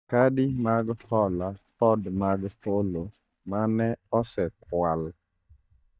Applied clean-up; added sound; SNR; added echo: neural mask model DeepFilterNet 3.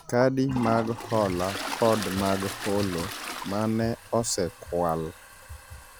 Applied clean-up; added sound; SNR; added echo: none; Toilet flush; 10 dB; none.